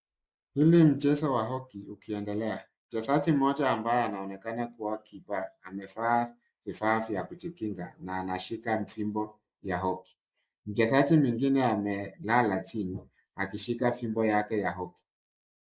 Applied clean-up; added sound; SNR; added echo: neural mask model Resemble Enhance denoiser.